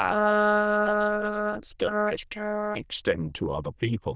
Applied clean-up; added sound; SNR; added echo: neural diffusion model UNIVERSE++.